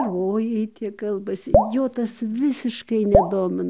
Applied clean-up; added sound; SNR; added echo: none; Drip; 1 dB; none.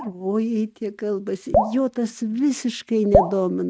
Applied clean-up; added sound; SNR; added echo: neural mask model RNNoise.